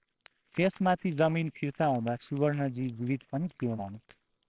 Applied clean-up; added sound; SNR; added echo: neural separator model SepFormer WHAMR!.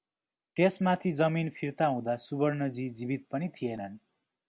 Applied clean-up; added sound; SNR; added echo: none; none; none; none.